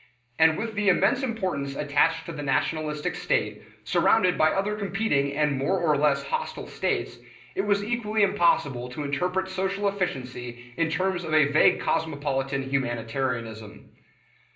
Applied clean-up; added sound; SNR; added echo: none; none; none; reverberation time 0.5 s.